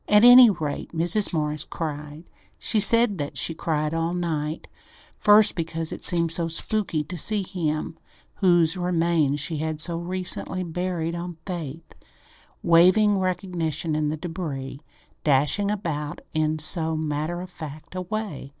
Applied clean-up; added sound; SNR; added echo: neural separator model SepFormer DNS4.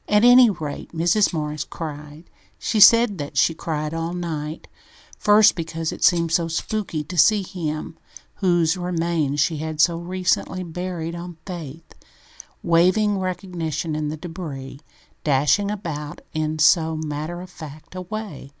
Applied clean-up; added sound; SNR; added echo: none; Rattle (instrument); 18 dB; none.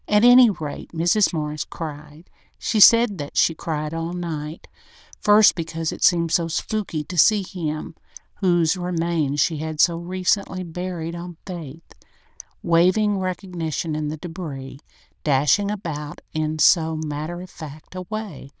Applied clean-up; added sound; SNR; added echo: neural diffusion model UNIVERSE++.